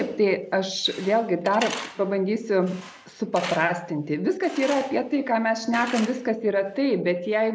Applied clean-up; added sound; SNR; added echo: none; Tools; 15 dB; none.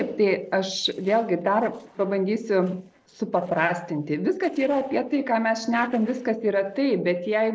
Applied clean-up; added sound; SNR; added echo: neural separator model SepFormer DNS4.